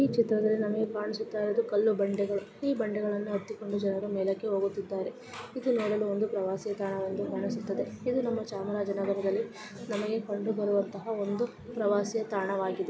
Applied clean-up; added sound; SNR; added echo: none; none; none; none.